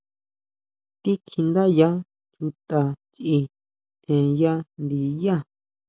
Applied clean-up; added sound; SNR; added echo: none; none; none; none.